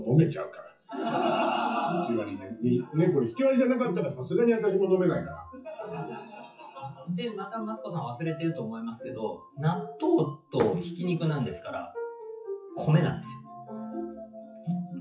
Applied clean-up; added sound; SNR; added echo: classical method WPE with log-MMSE.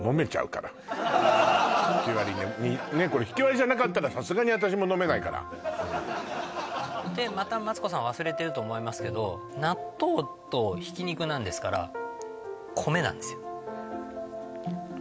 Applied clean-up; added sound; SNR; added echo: none; none; none; none.